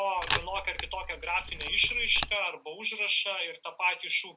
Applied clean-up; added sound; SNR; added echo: none; Camera; 4 dB; none.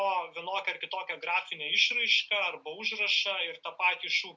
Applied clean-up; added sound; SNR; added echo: none; none; none; none.